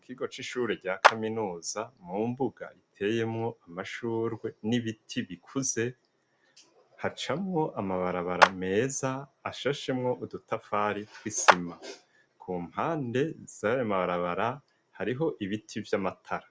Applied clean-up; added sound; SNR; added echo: none; Clapping; -3 dB; none.